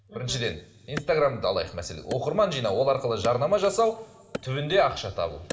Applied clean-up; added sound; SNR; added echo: none; Wood; 17 dB; reverberation time 2.6 s.